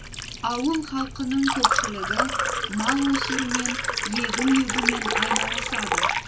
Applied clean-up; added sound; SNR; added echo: none; Liquid; -1 dB; reverberation time 0.1 s.